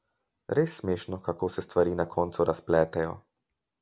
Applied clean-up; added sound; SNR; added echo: none; none; none; none.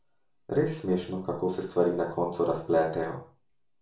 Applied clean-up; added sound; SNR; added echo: none; none; none; reverberation time 0.3 s.